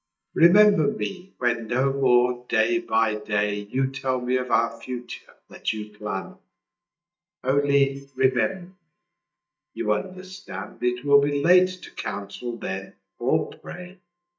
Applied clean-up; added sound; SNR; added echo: neural mask model DeepFilterNet 3.